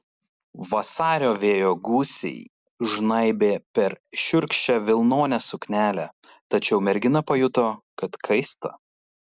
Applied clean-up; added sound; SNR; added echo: none; none; none; none.